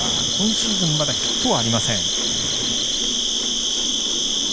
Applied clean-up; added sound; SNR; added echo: none; Cricket; -5 dB; none.